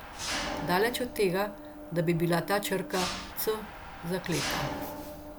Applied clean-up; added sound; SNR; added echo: none; Mechanisms; 6 dB; none.